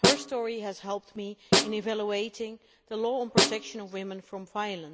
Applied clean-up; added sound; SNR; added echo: none; Snare drum; -3 dB; none.